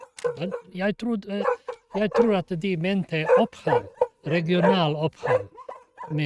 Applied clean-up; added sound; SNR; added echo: neural mask model RNNoise.